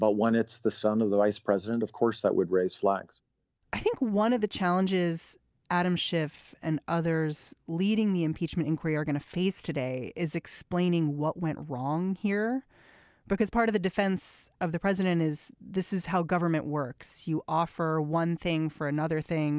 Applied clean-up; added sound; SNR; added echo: none; none; none; none.